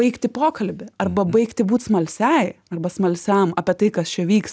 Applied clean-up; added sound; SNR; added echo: none; none; none; none.